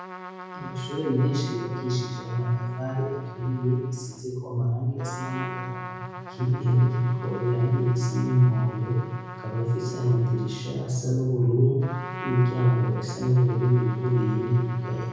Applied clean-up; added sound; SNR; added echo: none; Trumpet; 14 dB; reverberation time 1.3 s.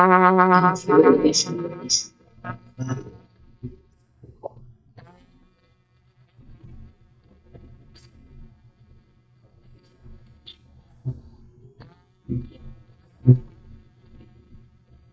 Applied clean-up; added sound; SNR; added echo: neural mask model DeepFilterNet 3.